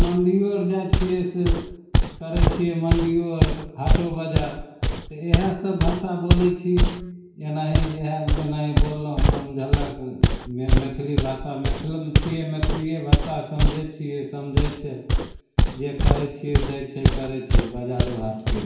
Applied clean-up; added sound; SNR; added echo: none; Walk, footsteps; -3 dB; reverberation time 0.6 s.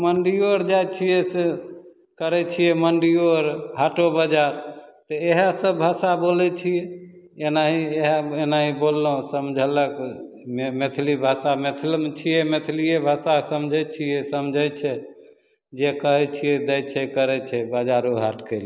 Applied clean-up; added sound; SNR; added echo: none; none; none; none.